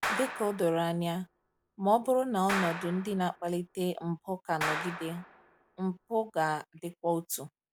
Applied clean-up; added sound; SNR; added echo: none; Clapping; 7 dB; none.